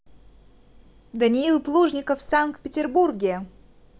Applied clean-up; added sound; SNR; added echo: none; none; none; none.